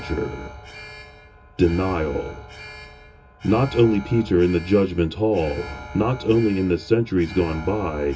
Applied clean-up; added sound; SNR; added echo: none; Alarm; 15 dB; reverberation time 0.2 s.